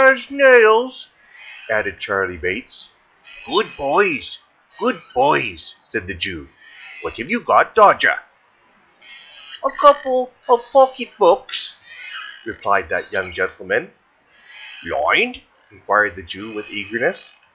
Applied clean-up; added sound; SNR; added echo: classical method log-MMSE.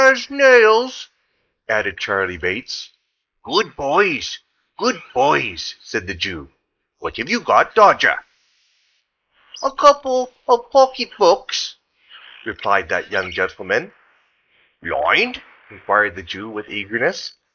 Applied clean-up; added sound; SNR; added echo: neural mask model Resemble Enhance denoiser.